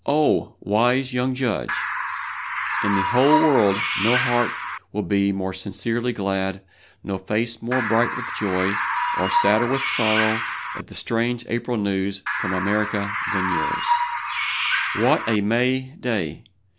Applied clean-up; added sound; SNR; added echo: none; Bird; 1 dB; none.